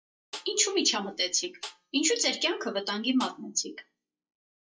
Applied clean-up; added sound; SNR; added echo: classical method WPE with log-MMSE.